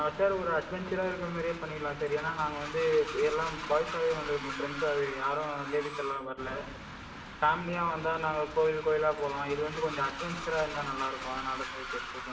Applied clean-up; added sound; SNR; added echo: none; Train; 9 dB; reverberation time 0.9 s.